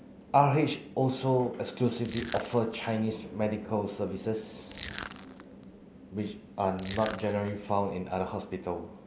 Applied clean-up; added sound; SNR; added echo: none; Crushing; 14 dB; none.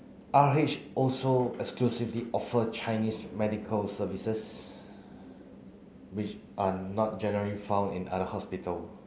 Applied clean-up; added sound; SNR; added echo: none; none; none; none.